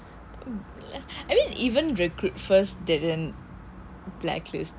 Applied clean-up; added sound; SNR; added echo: none; none; none; none.